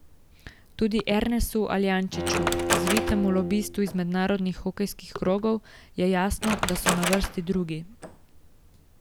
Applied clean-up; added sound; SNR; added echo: none; Bowed string instrument + Wood; 5 dB; none.